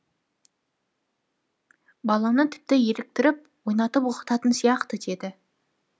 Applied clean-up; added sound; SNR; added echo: none; none; none; none.